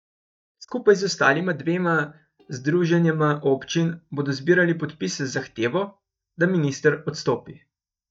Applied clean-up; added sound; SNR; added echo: neural mask model DeepFilterNet 3.